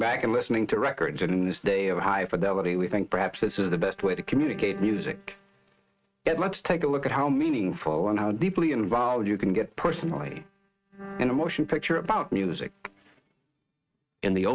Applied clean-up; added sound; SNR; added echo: neural mask model RNNoise.